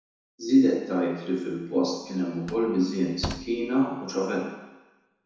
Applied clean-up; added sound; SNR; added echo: none; Slam; 13 dB; reverberation time 1.0 s.